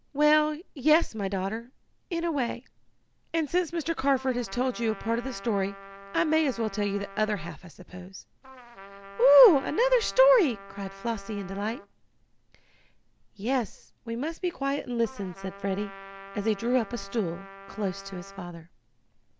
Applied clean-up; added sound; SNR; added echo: none; Trumpet; 17 dB; none.